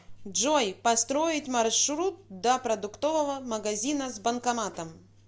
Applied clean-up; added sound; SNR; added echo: none; none; none; none.